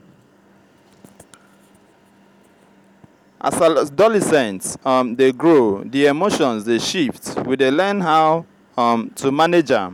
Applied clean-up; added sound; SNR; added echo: none; none; none; none.